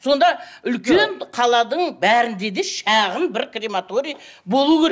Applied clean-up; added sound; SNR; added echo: none; none; none; none.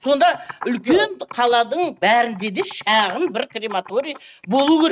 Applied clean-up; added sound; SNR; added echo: neural mask model RNNoise.